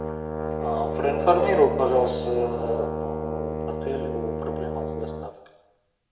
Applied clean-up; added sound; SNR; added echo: none; Brass instrument; 2 dB; reverberation time 0.9 s.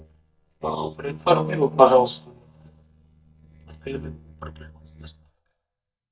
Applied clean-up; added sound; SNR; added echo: neural mask model DeepFilterNet 3.